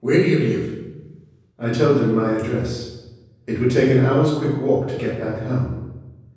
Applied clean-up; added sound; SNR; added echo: none; none; none; reverberation time 1.1 s.